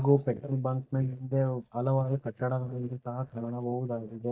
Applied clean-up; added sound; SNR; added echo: neural mask model DeepFilterNet 3.